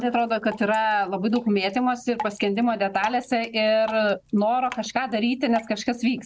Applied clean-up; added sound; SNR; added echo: none; Drip; 17 dB; none.